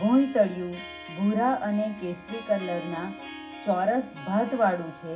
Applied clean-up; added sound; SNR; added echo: none; Harp; 15 dB; reverberation time 0.4 s.